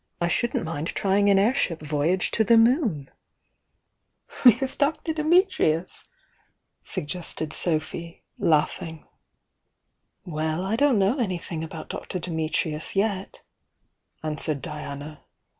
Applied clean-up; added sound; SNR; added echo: none; none; none; none.